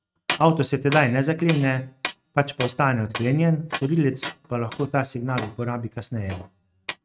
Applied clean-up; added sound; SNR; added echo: neural mask model RNNoise.